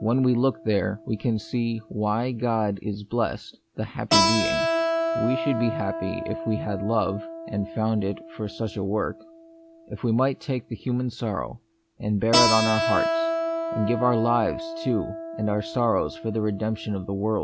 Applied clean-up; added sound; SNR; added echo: none; Keyboard (musical); 4 dB; none.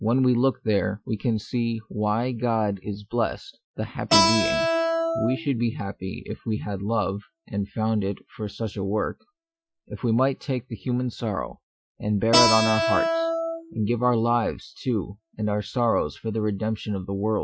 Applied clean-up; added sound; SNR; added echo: classical method Wiener filter.